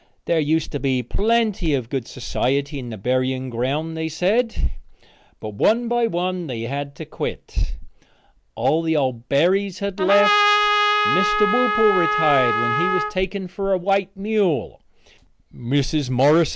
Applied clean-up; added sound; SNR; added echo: none; Trumpet; -1 dB; none.